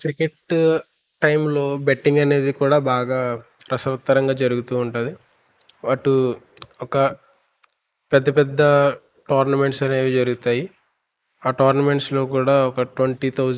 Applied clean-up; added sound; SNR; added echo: neural mask model Resemble Enhance denoiser.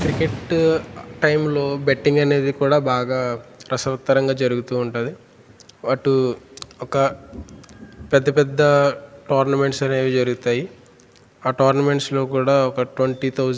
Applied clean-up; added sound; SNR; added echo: none; Thunder; 18 dB; none.